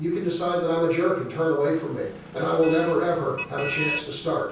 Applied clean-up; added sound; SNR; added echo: none; Motor vehicle (road); 12 dB; reverberation time 0.6 s.